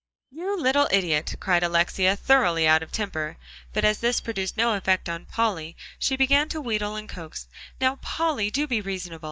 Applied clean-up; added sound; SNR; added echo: neural mask model DeepFilterNet 3.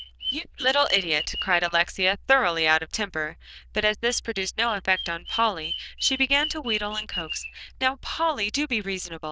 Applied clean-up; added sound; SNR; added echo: neural diffusion model UNIVERSE++.